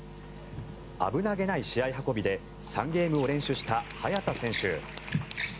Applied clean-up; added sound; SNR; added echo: none; none; none; none.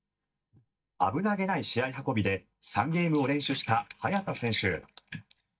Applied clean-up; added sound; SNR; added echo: neural mask model DeepFilterNet 3.